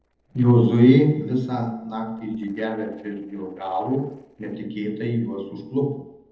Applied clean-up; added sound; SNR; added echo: neural separator model SepFormer DNS4.